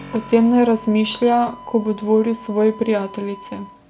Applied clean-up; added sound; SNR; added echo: none; Keyboard (musical) + Wind instrument, woodwind instrument; 20 dB; none.